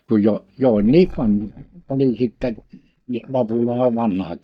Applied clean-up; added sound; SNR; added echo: neural mask model DeepFilterNet 3.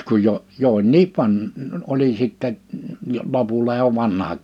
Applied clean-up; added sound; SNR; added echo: none; none; none; none.